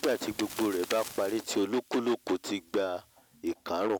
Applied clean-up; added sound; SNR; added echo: none; Fire; 19 dB; none.